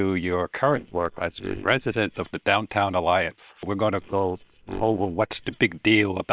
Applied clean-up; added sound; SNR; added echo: neural separator model SepFormer WHAM!.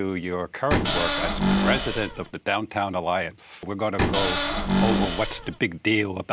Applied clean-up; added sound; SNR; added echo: none; Cupboard open or close / Door; -3 dB; none.